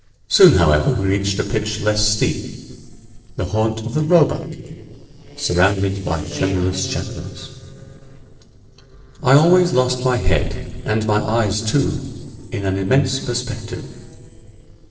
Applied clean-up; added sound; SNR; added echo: neural separator model SepFormer DNS4.